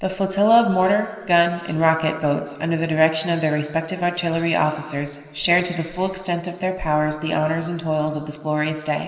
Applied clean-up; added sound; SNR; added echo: neural separator model SepFormer DNS4.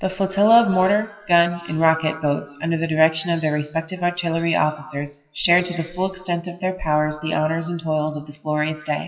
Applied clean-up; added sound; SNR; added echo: classical method WPE with log-MMSE.